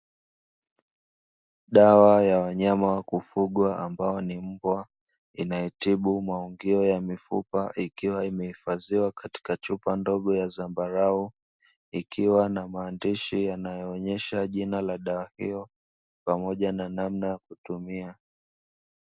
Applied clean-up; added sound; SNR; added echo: none; none; none; none.